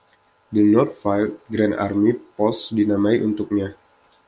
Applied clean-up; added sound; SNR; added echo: none; none; none; none.